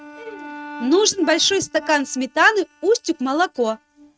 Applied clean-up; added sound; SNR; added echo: neural mask model RNNoise.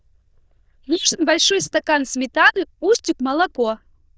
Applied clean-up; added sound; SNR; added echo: neural diffusion model UNIVERSE++.